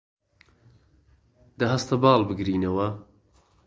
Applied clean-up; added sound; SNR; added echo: none; none; none; none.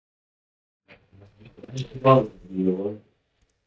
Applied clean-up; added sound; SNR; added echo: neural mask model DeepFilterNet 3.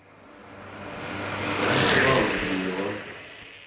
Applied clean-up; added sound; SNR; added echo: none; Car passing by / Traffic noise, roadway noise / Engine; -3 dB; reverberation time 0.7 s.